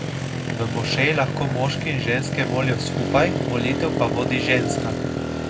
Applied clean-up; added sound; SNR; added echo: none; Motorcycle; 0 dB; reverberation time 0.3 s.